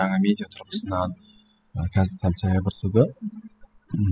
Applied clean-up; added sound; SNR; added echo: classical method spectral subtraction.